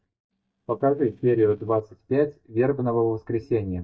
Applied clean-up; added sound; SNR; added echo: neural mask model DeepFilterNet 3.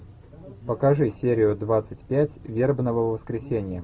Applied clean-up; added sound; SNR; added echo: none; none; none; none.